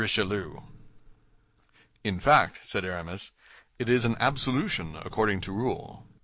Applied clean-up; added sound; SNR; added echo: neural mask model DeepFilterNet 3.